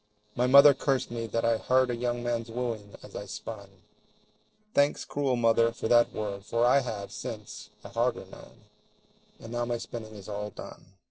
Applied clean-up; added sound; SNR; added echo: neural separator model SepFormer DNS4.